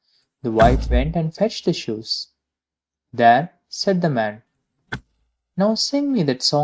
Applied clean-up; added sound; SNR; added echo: neural mask model RNNoise.